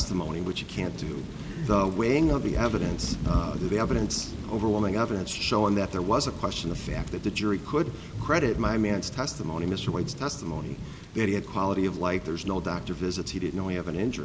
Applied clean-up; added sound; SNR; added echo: none; Thunder / Rain; 7 dB; none.